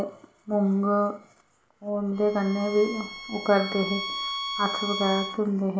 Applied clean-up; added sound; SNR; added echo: none; Bowed string instrument; 7 dB; none.